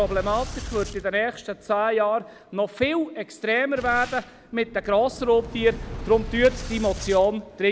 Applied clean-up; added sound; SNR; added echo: none; Boom; 13 dB; none.